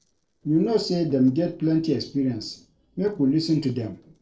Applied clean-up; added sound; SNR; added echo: neural separator model SepFormer DNS4.